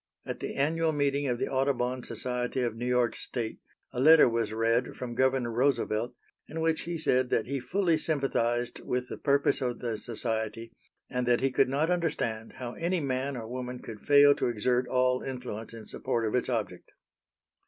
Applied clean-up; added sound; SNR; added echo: none; none; none; none.